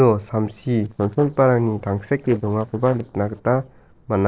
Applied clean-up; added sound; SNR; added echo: neural separator model SepFormer DNS4.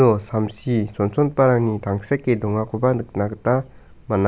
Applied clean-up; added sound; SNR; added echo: none; none; none; none.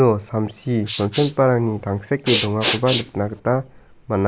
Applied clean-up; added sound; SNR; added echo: neural mask model Resemble Enhance denoiser.